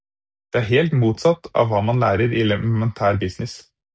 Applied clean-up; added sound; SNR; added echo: none; none; none; none.